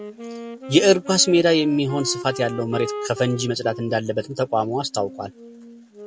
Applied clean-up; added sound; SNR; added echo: none; Wind instrument, woodwind instrument; 13 dB; none.